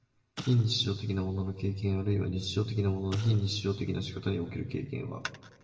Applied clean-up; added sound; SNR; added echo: none; Explosion; 18 dB; reverberation time 1.3 s.